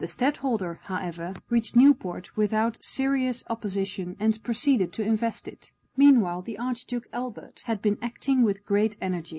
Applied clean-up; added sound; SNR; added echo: none; none; none; none.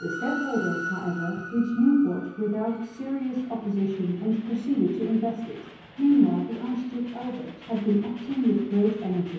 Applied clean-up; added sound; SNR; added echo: none; Train; 15 dB; reverberation time 0.9 s.